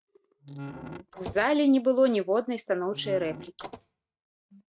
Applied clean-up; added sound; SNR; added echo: neural mask model RNNoise.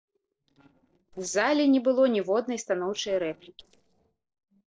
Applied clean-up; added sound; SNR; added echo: neural separator model SepFormer DNS4.